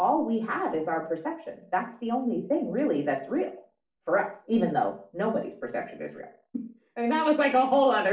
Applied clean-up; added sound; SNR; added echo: none; none; none; reverberation time 0.4 s.